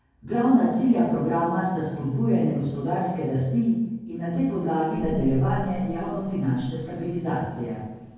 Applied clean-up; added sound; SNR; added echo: none; Boom; 14 dB; reverberation time 1.3 s.